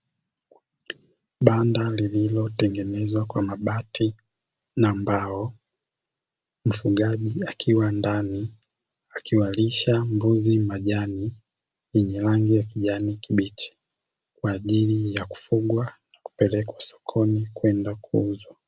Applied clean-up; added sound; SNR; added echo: none; none; none; none.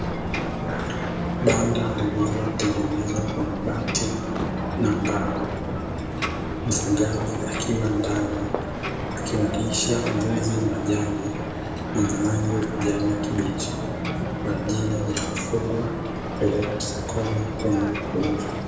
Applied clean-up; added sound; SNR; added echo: none; Ocean; 2 dB; reverberation time 0.9 s.